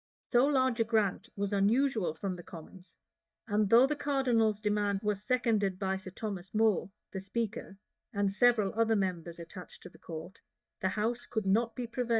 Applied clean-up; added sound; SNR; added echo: neural mask model DeepFilterNet 3.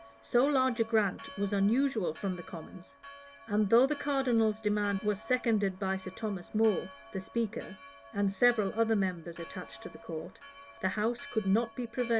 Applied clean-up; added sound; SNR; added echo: none; Church bell; 20 dB; none.